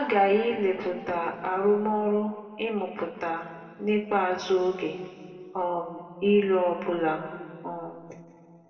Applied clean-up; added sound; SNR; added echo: none; none; none; reverberation time 2.0 s.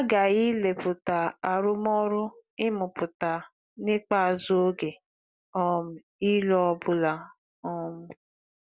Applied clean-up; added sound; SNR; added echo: none; none; none; none.